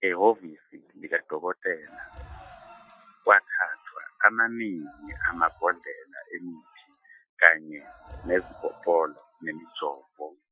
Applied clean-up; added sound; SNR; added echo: classical method Wiener filter.